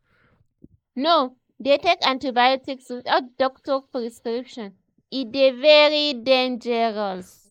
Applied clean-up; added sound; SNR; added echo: neural mask model Resemble Enhance denoiser.